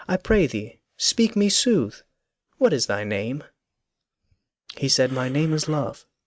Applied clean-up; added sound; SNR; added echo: neural mask model RNNoise.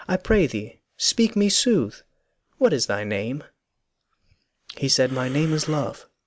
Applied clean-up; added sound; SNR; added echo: none; Breathing; 18 dB; none.